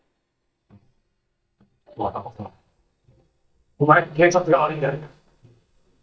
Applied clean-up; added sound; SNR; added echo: neural mask model DeepFilterNet 3.